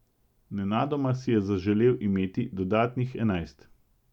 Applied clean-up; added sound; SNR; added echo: none; none; none; none.